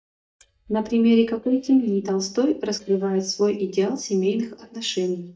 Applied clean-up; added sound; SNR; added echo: neural mask model DeepFilterNet 3.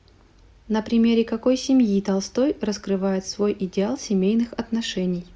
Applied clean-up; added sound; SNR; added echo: none; none; none; none.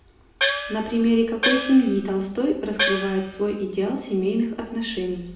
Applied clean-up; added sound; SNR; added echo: none; Gong; 3 dB; reverberation time 0.8 s.